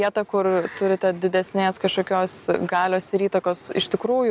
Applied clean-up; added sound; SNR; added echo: none; none; none; none.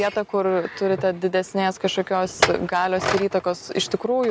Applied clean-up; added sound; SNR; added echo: none; Chink, clink; 8 dB; none.